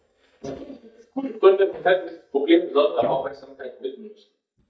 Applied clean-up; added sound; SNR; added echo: neural mask model DeepFilterNet 3.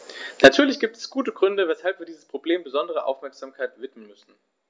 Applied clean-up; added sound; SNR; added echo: none; none; none; none.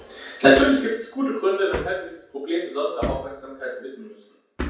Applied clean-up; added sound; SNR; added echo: none; Hammer; 13 dB; reverberation time 0.5 s.